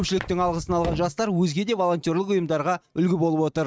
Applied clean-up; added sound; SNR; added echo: neural mask model RNNoise.